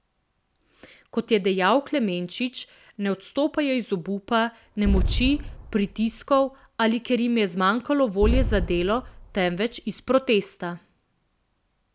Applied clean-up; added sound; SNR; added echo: none; Boom; 4 dB; none.